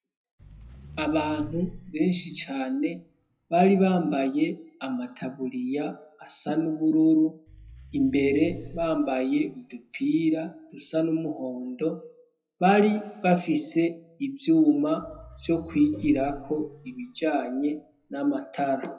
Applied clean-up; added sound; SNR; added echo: classical method WPE with log-MMSE.